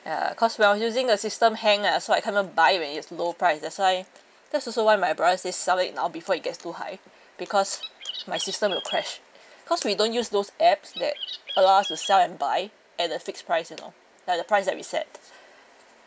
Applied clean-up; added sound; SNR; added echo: none; Bird; 11 dB; none.